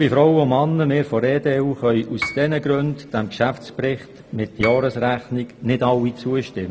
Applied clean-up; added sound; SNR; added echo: none; Piano; 14 dB; none.